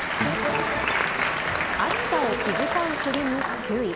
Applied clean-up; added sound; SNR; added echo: none; Applause / Crowd; -2 dB; none.